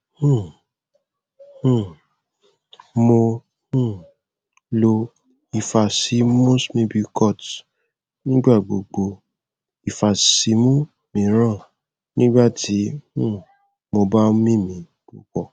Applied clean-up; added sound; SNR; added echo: none; none; none; none.